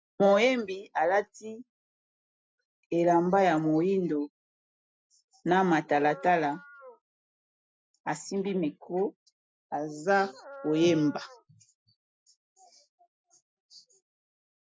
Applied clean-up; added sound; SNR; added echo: classical method Wiener filter.